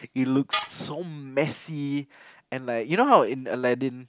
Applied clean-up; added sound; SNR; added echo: none; Tools; 12 dB; none.